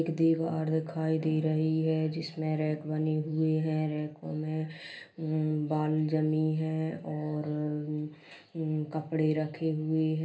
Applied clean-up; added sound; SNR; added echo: none; none; none; reverberation time 0.3 s.